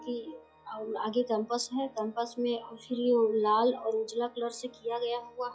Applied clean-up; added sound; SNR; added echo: classical method log-MMSE.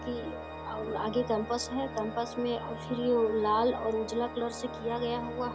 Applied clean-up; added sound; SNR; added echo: none; Organ; 9 dB; none.